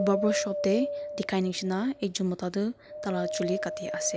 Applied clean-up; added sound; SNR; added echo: none; Wind; 5 dB; none.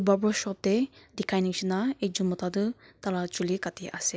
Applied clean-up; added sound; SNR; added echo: none; none; none; none.